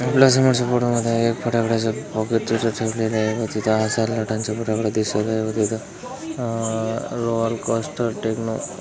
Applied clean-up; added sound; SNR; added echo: none; none; none; none.